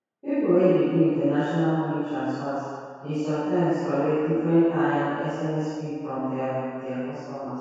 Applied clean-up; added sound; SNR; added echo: none; none; none; reverberation time 2.0 s.